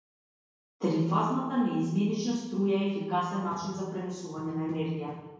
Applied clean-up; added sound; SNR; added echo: none; none; none; reverberation time 1.0 s.